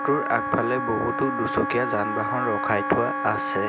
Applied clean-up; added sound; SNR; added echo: none; Wind instrument, woodwind instrument; 2 dB; none.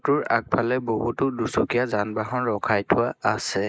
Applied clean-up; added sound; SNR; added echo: neural mask model Resemble Enhance denoiser.